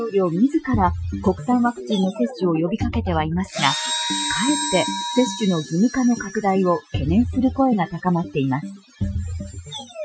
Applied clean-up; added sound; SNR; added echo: classical method Wiener filter.